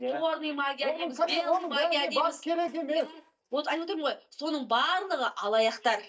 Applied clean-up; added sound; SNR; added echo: neural mask model DeepFilterNet 3.